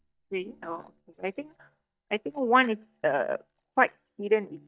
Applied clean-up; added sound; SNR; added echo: neural mask model DeepFilterNet 3.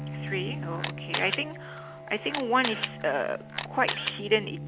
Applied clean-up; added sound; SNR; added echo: none; Bowed string instrument + Camera; 5 dB; none.